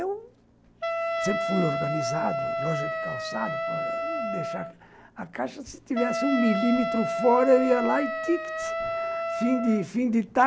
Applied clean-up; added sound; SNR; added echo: none; Wind instrument, woodwind instrument; 3 dB; none.